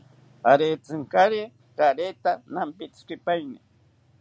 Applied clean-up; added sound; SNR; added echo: none; none; none; none.